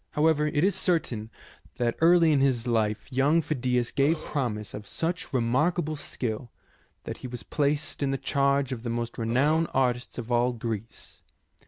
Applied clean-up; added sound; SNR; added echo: none; Burping, eructation; 14 dB; none.